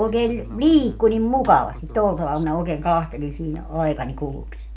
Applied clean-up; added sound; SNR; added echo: none; none; none; none.